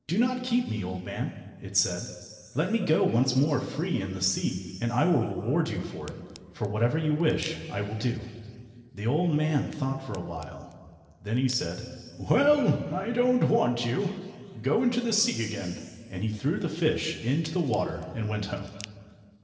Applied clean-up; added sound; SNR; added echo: neural separator model SepFormer DNS4.